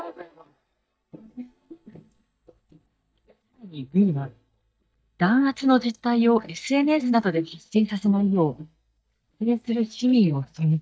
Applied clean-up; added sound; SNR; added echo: neural mask model DeepFilterNet 3.